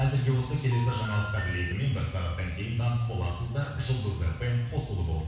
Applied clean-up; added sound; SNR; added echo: none; Telephone; 11 dB; reverberation time 1.1 s.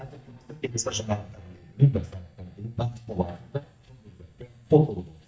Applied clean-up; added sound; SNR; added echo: neural mask model DeepFilterNet 3.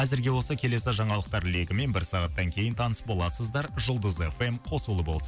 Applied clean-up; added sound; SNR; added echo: none; none; none; none.